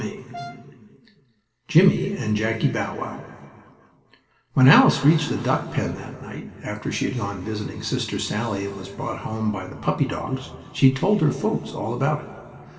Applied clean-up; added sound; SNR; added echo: none; Brass instrument; 16 dB; reverberation time 2.4 s.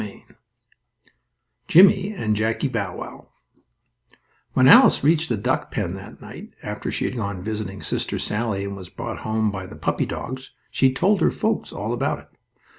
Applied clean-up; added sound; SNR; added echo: none; none; none; none.